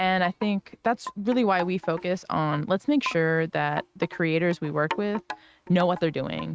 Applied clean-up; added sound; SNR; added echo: neural mask model RNNoise.